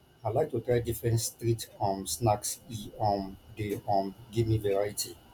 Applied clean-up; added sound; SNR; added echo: none; none; none; none.